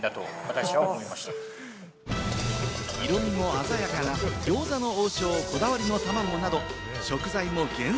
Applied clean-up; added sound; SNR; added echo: none; Doorbell; 13 dB; none.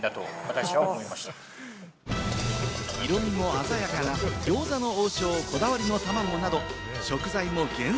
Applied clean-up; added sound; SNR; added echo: none; none; none; none.